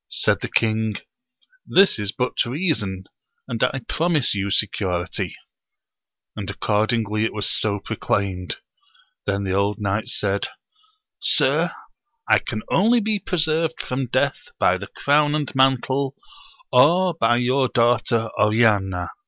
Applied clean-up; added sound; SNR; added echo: none; none; none; none.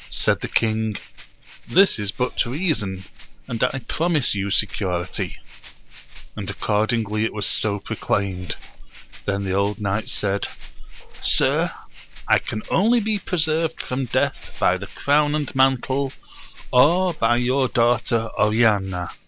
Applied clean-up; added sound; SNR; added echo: none; Rattle (instrument) + Meow / Purr; 11 dB; none.